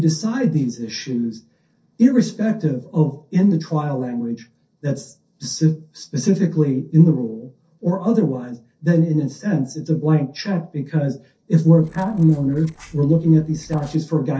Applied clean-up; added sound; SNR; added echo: neural separator model SepFormer DNS4.